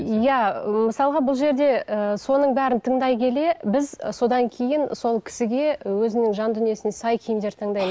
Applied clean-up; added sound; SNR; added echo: none; none; none; none.